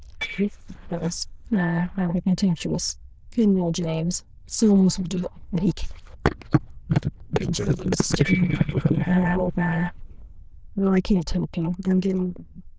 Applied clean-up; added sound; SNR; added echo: neural diffusion model UNIVERSE++.